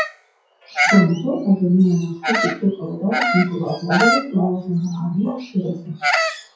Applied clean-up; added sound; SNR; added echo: classical method WPE with log-MMSE.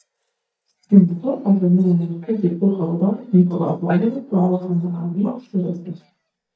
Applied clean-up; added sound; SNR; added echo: neural mask model DeepFilterNet 3.